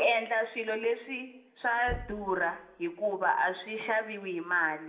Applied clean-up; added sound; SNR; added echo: none; Knock / Wood; 15 dB; reverberation time 0.8 s.